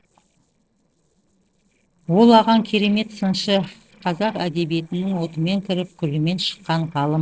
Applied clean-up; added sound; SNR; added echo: neural separator model SepFormer DNS4.